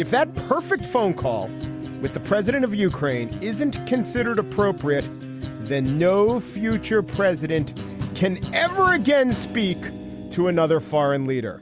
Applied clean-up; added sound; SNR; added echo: none; none; none; none.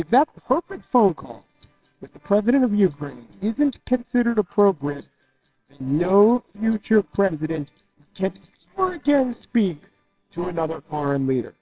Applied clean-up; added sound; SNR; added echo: neural separator model SepFormer WHAMR!.